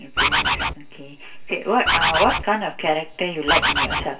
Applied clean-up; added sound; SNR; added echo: none; Bird; -4 dB; reverberation time 0.2 s.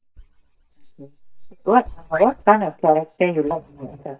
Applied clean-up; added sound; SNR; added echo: neural mask model DeepFilterNet 3.